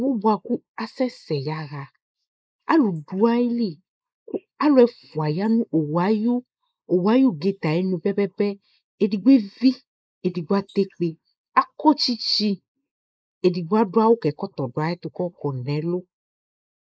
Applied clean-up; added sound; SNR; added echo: neural mask model Resemble Enhance denoiser.